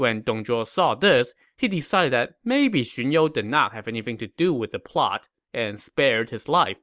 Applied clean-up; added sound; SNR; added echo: none; none; none; none.